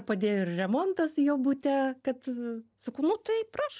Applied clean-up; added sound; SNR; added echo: none; none; none; none.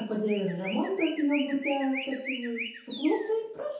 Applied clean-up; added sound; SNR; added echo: none; Chirp, tweet; 11 dB; reverberation time 0.6 s.